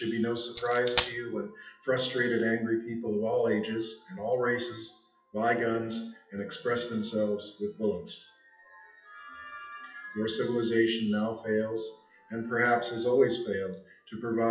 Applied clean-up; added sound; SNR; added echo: classical method WPE with log-MMSE.